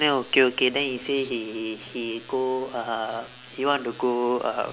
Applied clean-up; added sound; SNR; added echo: none; none; none; none.